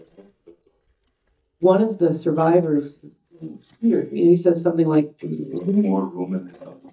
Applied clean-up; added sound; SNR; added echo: neural mask model DeepFilterNet 3.